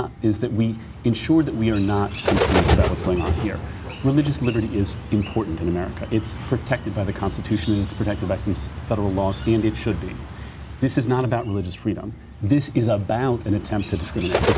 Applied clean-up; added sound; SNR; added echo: none; Bird; 6 dB; none.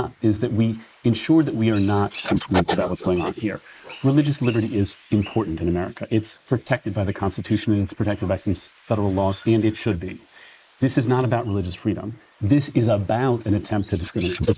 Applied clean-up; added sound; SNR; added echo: neural mask model Resemble Enhance denoiser.